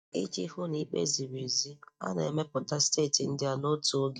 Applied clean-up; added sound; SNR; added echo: neural mask model DeepFilterNet 3.